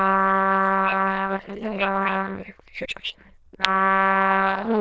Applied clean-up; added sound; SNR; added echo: neural diffusion model UNIVERSE++.